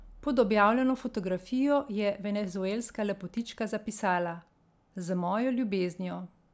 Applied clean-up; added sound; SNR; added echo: none; none; none; none.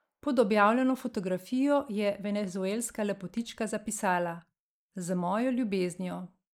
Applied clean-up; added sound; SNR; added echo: neural mask model Resemble Enhance denoiser.